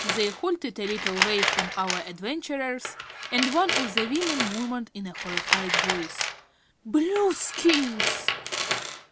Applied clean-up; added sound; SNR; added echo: none; Tools; 1 dB; none.